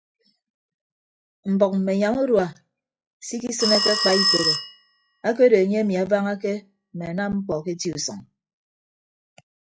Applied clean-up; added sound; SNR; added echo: classical method log-MMSE.